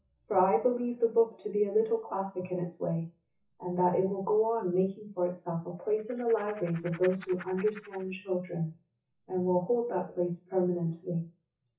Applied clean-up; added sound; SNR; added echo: classical method WPE with log-MMSE.